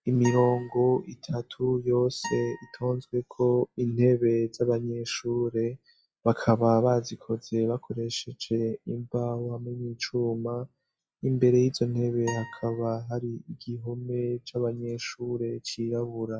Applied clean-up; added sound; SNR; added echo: classical method log-MMSE.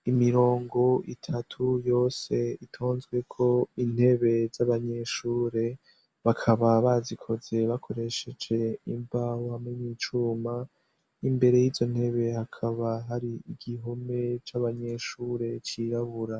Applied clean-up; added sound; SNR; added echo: none; none; none; none.